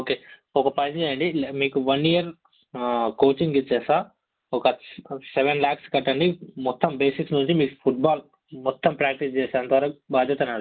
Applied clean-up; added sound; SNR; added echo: none; none; none; none.